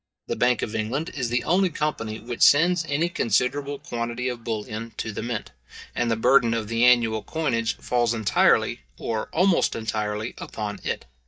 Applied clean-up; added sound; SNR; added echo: neural mask model DeepFilterNet 3.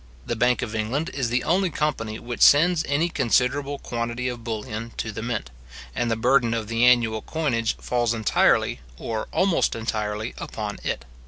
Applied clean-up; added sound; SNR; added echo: none; none; none; none.